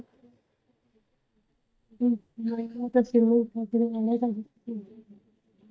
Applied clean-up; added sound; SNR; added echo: neural mask model DeepFilterNet 3.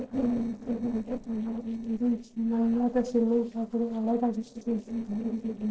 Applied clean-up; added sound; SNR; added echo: neural separator model SepFormer DNS4.